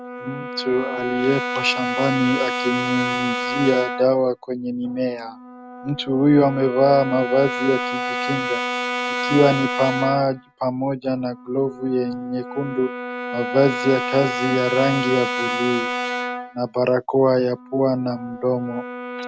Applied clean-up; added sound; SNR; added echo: none; Brass instrument; 6 dB; none.